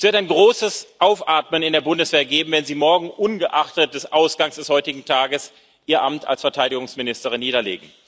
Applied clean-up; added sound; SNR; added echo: none; none; none; none.